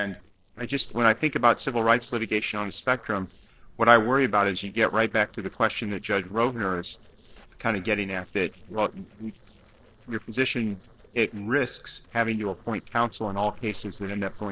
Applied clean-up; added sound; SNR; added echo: neural separator model SepFormer DNS4.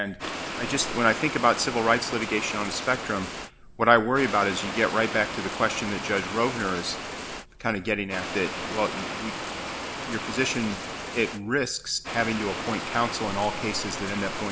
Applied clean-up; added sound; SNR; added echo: none; Water; 7 dB; none.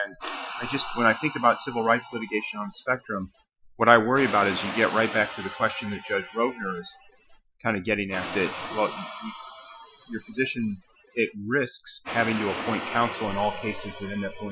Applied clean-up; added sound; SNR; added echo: classical method Wiener filter.